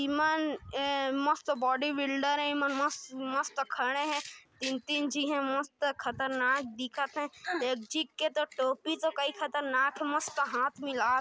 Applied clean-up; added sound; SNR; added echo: none; none; none; none.